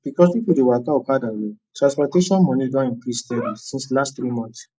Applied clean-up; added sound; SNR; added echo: neural mask model Resemble Enhance denoiser.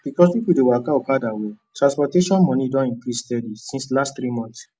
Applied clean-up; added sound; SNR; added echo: none; none; none; none.